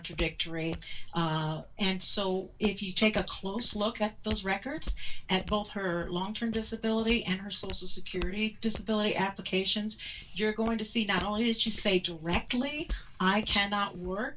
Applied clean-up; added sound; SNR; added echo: none; Walk, footsteps; 14 dB; reverberation time 0.2 s.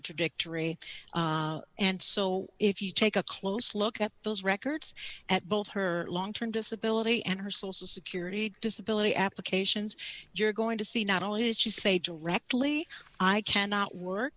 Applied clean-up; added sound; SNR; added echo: none; none; none; none.